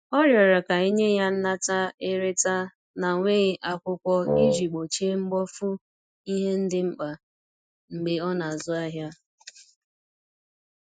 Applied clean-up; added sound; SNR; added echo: classical method Wiener filter.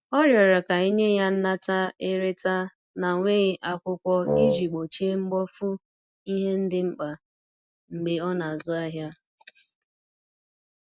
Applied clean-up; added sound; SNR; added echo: none; Wind instrument, woodwind instrument; -1 dB; none.